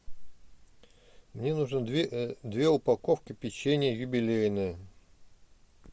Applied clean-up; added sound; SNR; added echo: none; none; none; none.